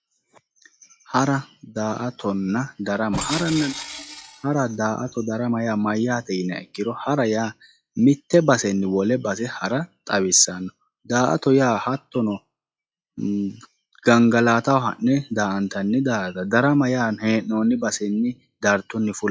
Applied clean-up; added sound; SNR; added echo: classical method log-MMSE.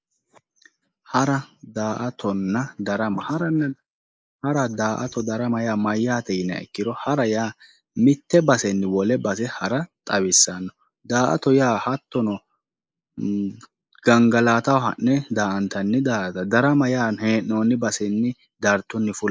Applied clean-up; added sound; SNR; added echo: neural mask model Resemble Enhance denoiser.